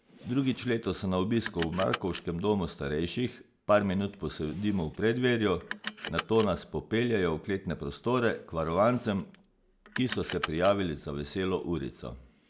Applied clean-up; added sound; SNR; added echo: none; Car; 14 dB; none.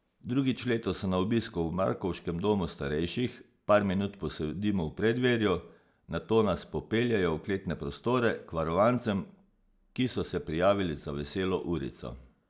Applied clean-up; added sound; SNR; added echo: none; none; none; none.